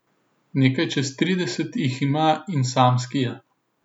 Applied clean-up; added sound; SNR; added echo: none; none; none; none.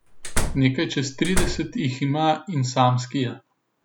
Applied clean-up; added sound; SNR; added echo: none; Slam; 2 dB; none.